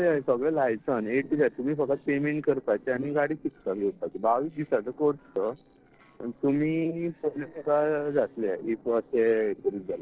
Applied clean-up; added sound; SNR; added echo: neural separator model SepFormer DNS4.